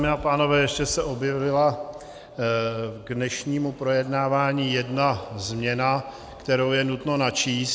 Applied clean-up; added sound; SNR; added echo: none; none; none; none.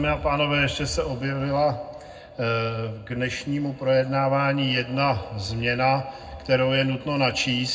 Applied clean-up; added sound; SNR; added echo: none; none; none; reverberation time 0.3 s.